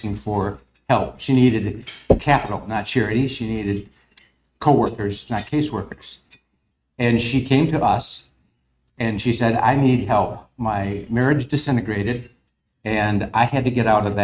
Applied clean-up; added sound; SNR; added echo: neural mask model RNNoise.